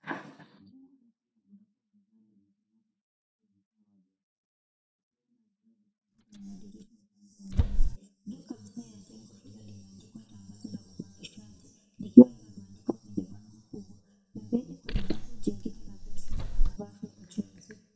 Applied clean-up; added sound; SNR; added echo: neural mask model DeepFilterNet 3.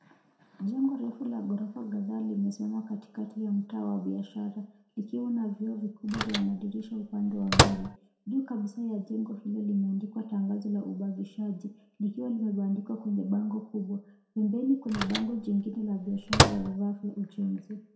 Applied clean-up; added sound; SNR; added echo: none; Microwave oven; -3 dB; reverberation time 0.5 s.